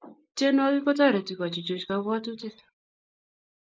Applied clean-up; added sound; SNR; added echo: neural mask model Resemble Enhance denoiser.